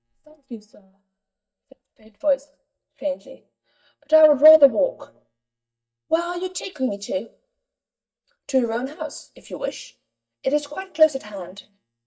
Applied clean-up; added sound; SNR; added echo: neural mask model DeepFilterNet 3.